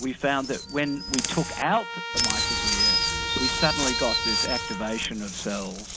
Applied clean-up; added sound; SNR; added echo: none; Trumpet + Chirp, tweet; -1 dB; none.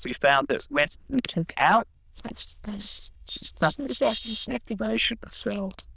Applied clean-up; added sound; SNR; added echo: neural diffusion model UNIVERSE++.